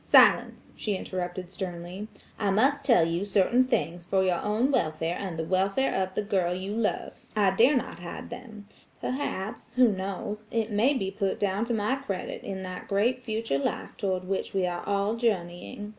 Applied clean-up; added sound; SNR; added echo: none; none; none; none.